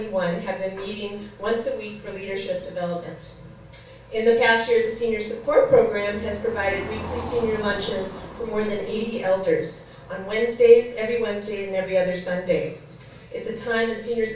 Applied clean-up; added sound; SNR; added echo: none; Car passing by; 18 dB; reverberation time 0.3 s.